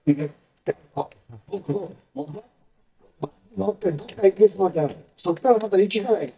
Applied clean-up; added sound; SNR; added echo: neural mask model DeepFilterNet 3.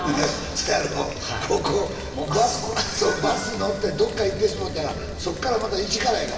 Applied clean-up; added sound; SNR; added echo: none; Rain; 13 dB; reverberation time 2.7 s.